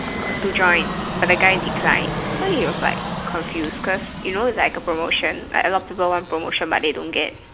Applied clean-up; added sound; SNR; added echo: none; Fixed-wing aircraft, airplane; 6 dB; none.